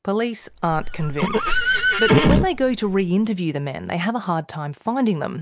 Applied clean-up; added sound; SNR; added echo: none; Livestock, farm animals, working animals; -2 dB; none.